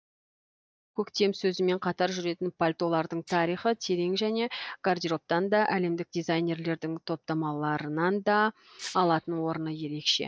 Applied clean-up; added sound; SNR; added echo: neural mask model DeepFilterNet 3.